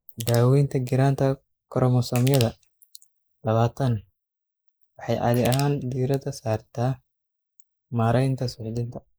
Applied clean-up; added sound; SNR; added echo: neural mask model Resemble Enhance denoiser.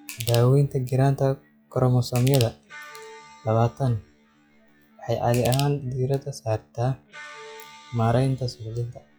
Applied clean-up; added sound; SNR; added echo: classical method log-MMSE.